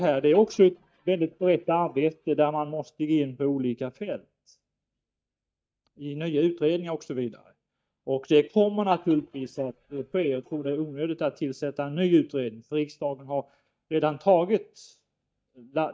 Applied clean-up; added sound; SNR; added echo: neural mask model DeepFilterNet 3.